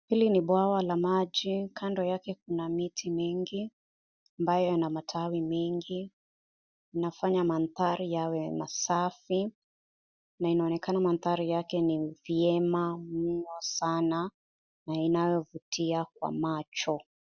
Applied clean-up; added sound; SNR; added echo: none; none; none; none.